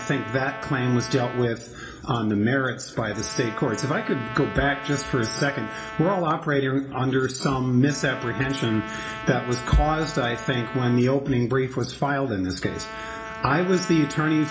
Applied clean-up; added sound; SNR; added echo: none; Trumpet; 13 dB; reverberation time 0.4 s.